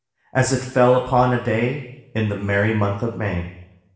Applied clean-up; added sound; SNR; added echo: none; none; none; reverberation time 0.8 s.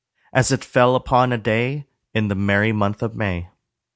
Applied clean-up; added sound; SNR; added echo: none; none; none; none.